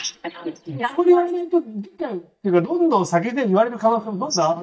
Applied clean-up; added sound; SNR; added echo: neural mask model DeepFilterNet 3.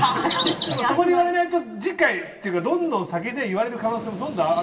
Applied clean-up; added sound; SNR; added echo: none; Chirp, tweet; 1 dB; reverberation time 1.8 s.